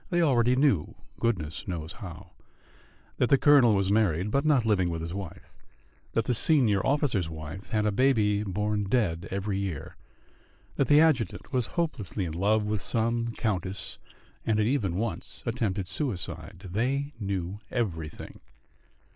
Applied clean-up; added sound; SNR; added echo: neural mask model Resemble Enhance denoiser.